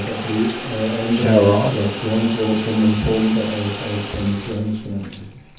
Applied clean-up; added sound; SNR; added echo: none; Bathtub (filling or washing) / Water tap, faucet; 3 dB; reverberation time 0.6 s.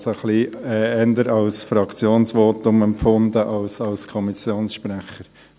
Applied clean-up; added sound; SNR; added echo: none; none; none; none.